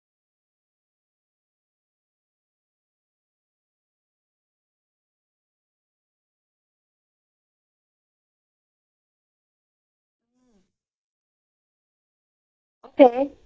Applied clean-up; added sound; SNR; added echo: neural mask model DeepFilterNet 3.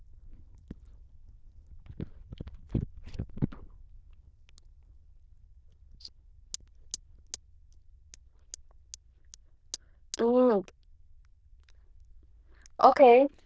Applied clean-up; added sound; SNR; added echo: neural diffusion model UNIVERSE++.